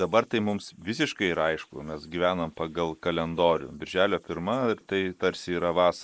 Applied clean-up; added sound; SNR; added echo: neural mask model Resemble Enhance denoiser.